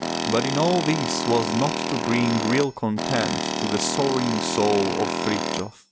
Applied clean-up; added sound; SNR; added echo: none; Tools; 2 dB; none.